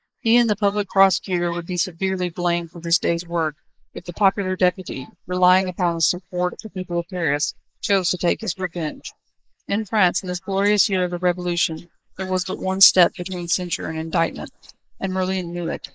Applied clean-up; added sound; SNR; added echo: neural mask model Resemble Enhance denoiser.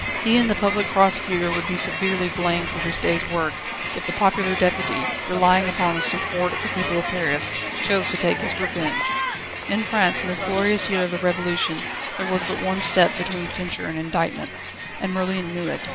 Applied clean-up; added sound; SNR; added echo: none; Crowd; 4 dB; none.